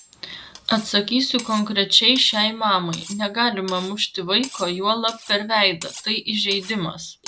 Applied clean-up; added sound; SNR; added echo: none; Cutlery, silverware; 19 dB; none.